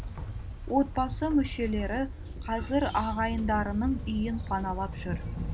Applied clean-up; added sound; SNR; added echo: none; Train; 5 dB; none.